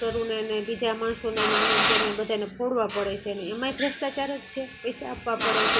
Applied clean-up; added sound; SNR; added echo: none; Drill; -2 dB; none.